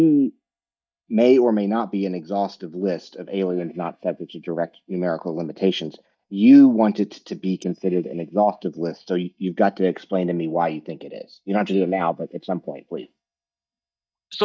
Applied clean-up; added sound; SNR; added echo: neural mask model DeepFilterNet 3.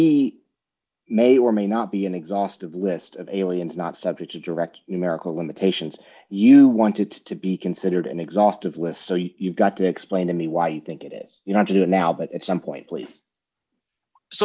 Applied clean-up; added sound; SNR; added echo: none; none; none; none.